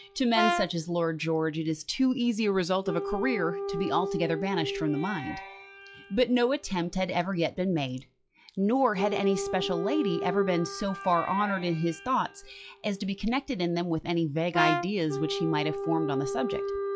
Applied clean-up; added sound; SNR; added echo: classical method log-MMSE.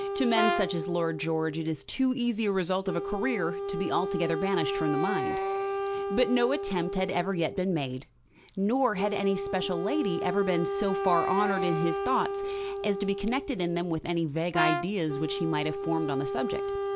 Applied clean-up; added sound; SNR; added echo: none; Wind instrument, woodwind instrument + Brass instrument; 3 dB; none.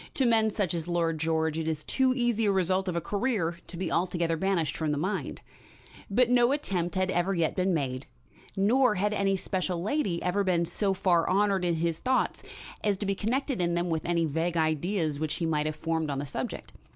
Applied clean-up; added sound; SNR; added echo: none; none; none; none.